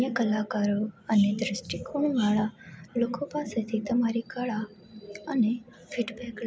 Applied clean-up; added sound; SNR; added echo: none; none; none; none.